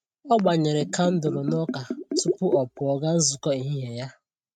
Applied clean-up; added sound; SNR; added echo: neural mask model RNNoise.